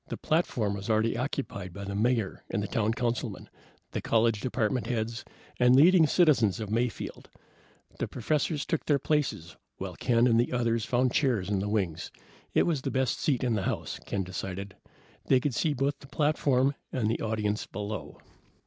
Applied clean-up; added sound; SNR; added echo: none; none; none; none.